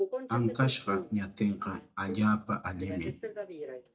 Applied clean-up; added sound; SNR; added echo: neural mask model DeepFilterNet 3.